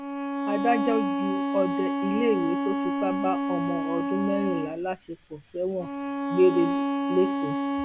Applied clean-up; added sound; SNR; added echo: none; Bowed string instrument; 0 dB; none.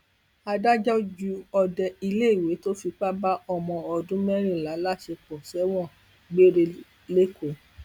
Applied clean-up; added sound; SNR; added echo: none; none; none; none.